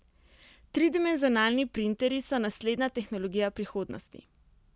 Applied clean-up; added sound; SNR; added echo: none; none; none; none.